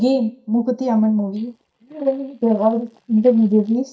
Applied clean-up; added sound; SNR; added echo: neural mask model DeepFilterNet 3.